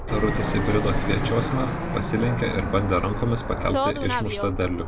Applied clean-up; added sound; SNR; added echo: none; Fixed-wing aircraft, airplane; 1 dB; none.